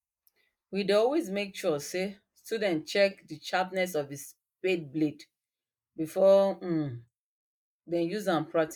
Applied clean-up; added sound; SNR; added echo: neural mask model Resemble Enhance denoiser.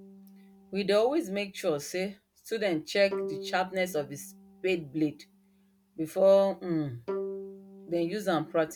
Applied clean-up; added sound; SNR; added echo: none; Bowed string instrument; 14 dB; none.